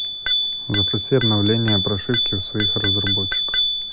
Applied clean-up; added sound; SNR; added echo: none; Bicycle bell; -2 dB; none.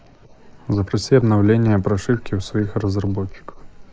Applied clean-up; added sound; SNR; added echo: neural mask model Resemble Enhance denoiser.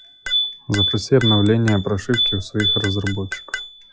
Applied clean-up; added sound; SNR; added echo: classical method log-MMSE.